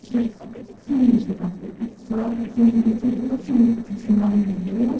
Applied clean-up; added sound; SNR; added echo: neural separator model SepFormer DNS4.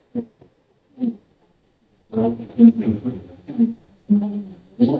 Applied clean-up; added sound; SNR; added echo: neural mask model DeepFilterNet 3.